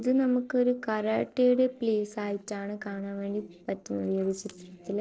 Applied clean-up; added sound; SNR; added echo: neural separator model SepFormer DNS4.